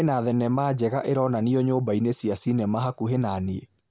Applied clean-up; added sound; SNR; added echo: none; none; none; none.